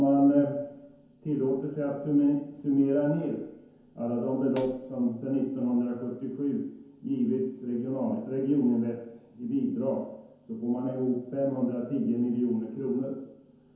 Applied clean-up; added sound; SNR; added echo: none; Hi-hat; 14 dB; reverberation time 0.9 s.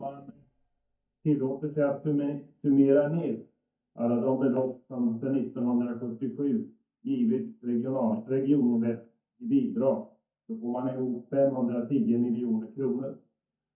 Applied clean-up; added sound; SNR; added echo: neural mask model DeepFilterNet 3.